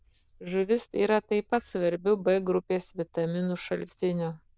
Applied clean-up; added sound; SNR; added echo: neural diffusion model UNIVERSE++.